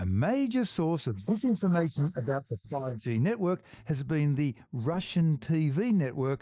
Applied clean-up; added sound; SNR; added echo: neural mask model Resemble Enhance denoiser.